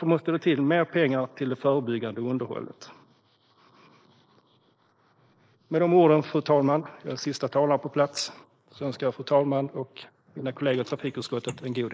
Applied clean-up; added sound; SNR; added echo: neural mask model Resemble Enhance denoiser.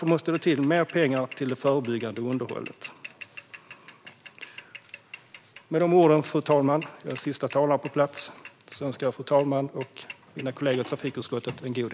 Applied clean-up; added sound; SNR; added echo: none; Mechanisms / Bicycle; 16 dB; none.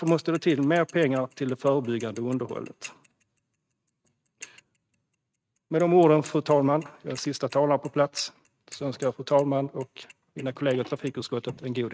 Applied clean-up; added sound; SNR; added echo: neural mask model RNNoise.